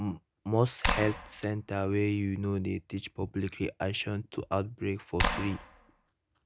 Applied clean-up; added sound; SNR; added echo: none; Clapping; 0 dB; none.